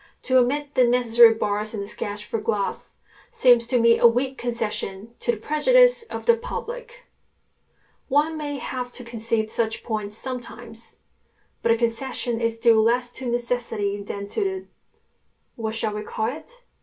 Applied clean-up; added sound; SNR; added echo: none; Bass drum; 17 dB; reverberation time 0.2 s.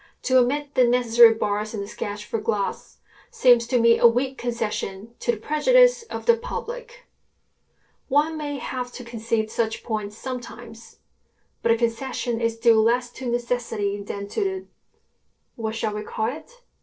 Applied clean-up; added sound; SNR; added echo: neural separator model SepFormer DNS4.